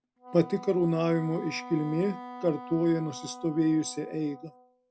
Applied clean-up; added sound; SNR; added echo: none; Wind instrument, woodwind instrument; 15 dB; none.